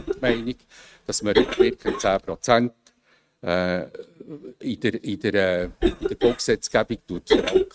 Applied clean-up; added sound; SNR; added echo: neural mask model RNNoise.